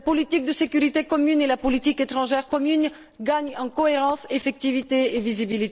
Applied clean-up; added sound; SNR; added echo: neural separator model SepFormer DNS4.